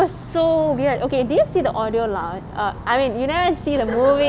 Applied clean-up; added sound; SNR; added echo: none; none; none; none.